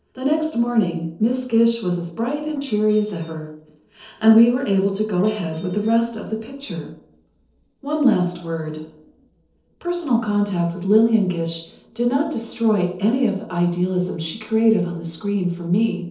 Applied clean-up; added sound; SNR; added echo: neural separator model SepFormer DNS4.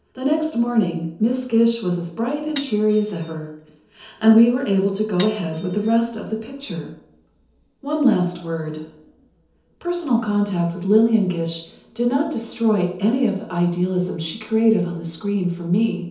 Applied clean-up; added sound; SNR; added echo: none; Glass; 18 dB; reverberation time 2.2 s.